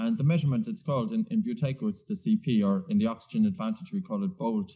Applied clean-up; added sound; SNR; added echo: none; none; none; none.